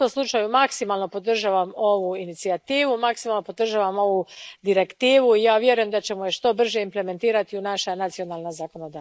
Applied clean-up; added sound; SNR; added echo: neural mask model Resemble Enhance denoiser.